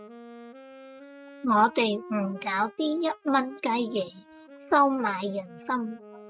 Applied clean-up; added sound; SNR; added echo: neural mask model RNNoise.